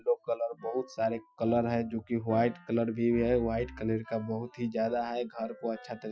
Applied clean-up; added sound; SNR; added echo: classical method Wiener filter.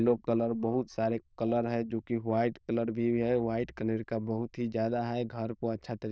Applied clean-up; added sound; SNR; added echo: neural diffusion model UNIVERSE++.